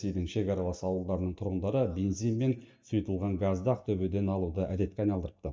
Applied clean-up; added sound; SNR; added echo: neural mask model DeepFilterNet 3.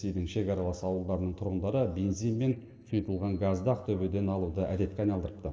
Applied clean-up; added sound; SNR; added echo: neural separator model SepFormer DNS4.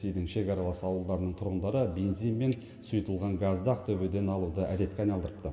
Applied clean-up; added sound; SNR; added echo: none; Bicycle bell; 15 dB; reverberation time 2.3 s.